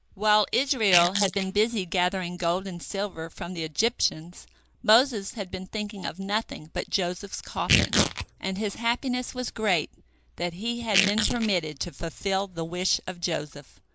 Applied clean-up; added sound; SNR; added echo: neural mask model Resemble Enhance denoiser.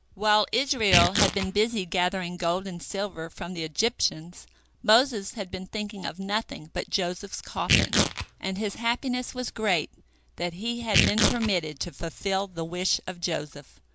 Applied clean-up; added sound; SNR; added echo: none; Tearing; 1 dB; none.